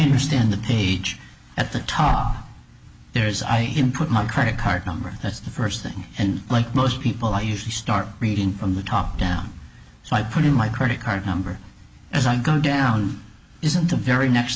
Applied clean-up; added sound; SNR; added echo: none; none; none; none.